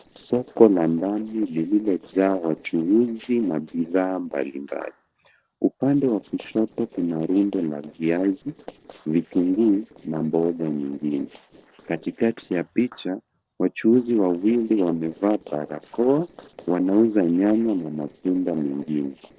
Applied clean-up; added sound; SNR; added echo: neural separator model SepFormer DNS4.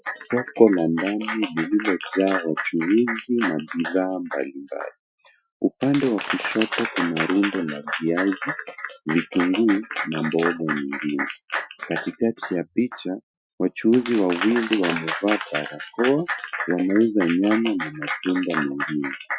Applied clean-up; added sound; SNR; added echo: classical method Wiener filter.